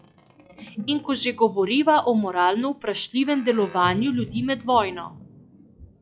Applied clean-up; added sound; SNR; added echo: classical method log-MMSE.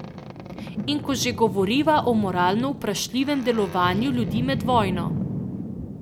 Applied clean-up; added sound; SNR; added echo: none; Boat, Water vehicle; 7 dB; none.